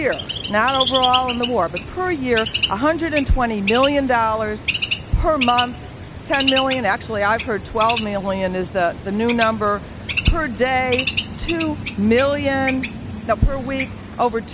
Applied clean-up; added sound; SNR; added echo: none; Bird; 7 dB; none.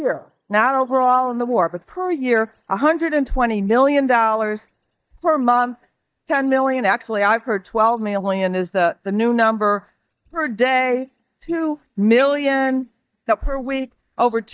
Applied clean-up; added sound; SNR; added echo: neural mask model DeepFilterNet 3.